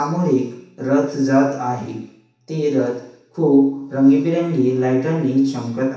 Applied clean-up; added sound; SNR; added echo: none; none; none; reverberation time 0.7 s.